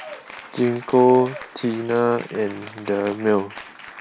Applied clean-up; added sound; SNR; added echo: none; Applause / Cheering; 17 dB; none.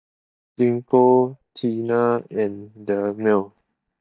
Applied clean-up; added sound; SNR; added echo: neural mask model DeepFilterNet 3.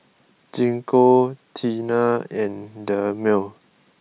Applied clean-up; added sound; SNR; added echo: none; none; none; none.